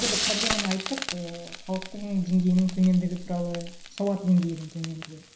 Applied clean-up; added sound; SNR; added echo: none; Frying (food); 7 dB; reverberation time 0.5 s.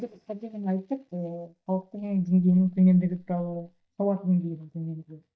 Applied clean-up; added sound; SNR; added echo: neural mask model DeepFilterNet 3.